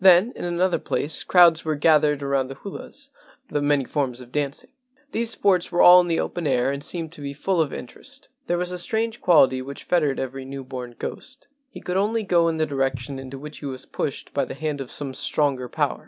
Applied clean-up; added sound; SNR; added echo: none; none; none; none.